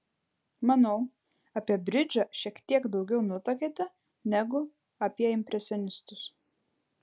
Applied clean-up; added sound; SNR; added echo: none; none; none; none.